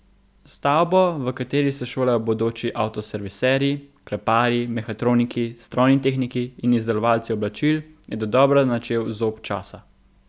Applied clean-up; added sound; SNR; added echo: none; none; none; none.